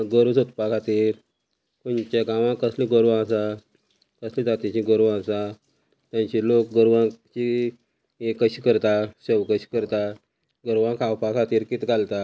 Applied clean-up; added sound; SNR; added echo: none; none; none; none.